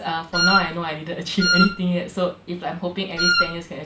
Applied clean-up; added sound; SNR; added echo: none; Wind instrument, woodwind instrument; -3 dB; none.